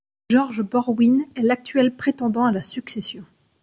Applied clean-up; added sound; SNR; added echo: none; none; none; none.